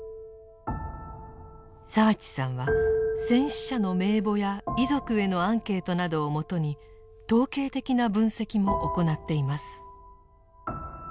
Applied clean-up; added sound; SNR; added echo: none; none; none; none.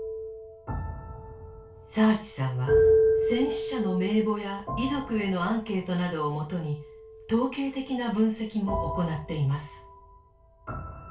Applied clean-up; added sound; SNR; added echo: none; none; none; reverberation time 0.2 s.